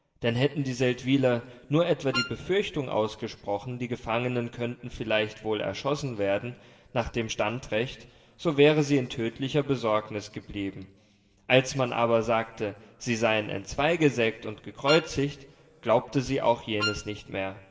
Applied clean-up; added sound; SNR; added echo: none; Wind instrument, woodwind instrument; 7 dB; reverberation time 2.9 s.